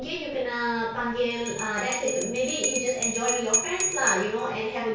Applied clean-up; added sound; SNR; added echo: none; Bell; 4 dB; reverberation time 0.6 s.